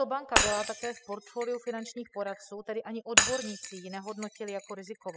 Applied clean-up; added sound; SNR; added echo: classical method spectral subtraction.